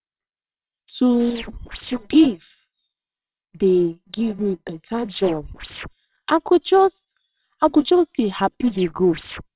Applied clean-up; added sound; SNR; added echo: neural separator model SepFormer WHAMR!.